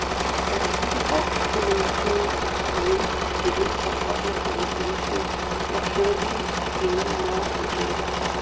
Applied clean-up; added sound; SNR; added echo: none; Engine / Mechanisms; -4 dB; reverberation time 0.3 s.